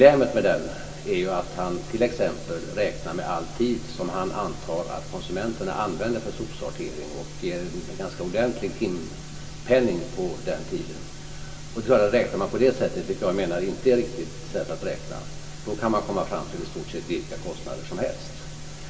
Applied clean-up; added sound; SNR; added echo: none; none; none; reverberation time 1.5 s.